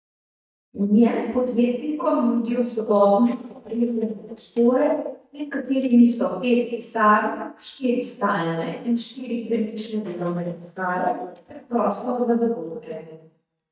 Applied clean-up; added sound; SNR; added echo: neural mask model DeepFilterNet 3.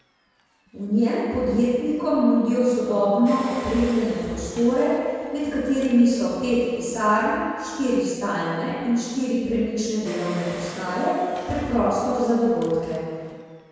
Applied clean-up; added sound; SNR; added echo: none; Engine; 19 dB; reverberation time 1.9 s.